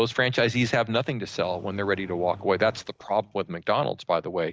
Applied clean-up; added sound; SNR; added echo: neural mask model DeepFilterNet 3.